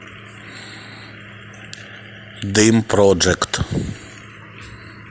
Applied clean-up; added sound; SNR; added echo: none; none; none; none.